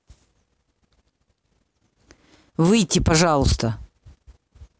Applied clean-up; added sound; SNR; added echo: none; none; none; none.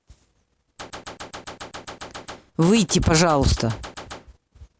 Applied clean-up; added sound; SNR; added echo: none; Gunshot, gunfire; 14 dB; none.